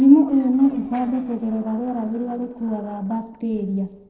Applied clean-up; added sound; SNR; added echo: neural separator model SepFormer DNS4.